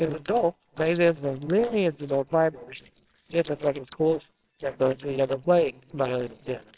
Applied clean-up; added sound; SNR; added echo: neural separator model SepFormer WHAMR!.